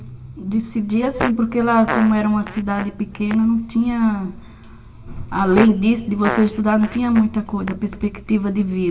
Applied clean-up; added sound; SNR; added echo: none; Fart; 12 dB; reverberation time 1.4 s.